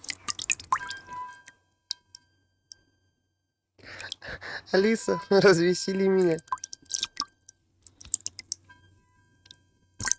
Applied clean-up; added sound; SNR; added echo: neural mask model RNNoise.